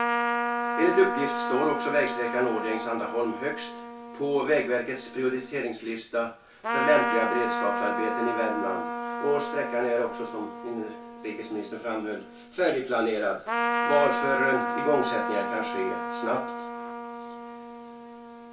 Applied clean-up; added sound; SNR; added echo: none; Trumpet; 3 dB; reverberation time 0.2 s.